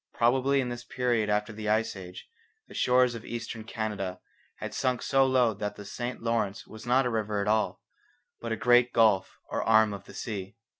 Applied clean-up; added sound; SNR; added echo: none; none; none; none.